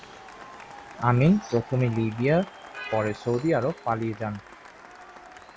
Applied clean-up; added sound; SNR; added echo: none; Applause / Cheering; 18 dB; none.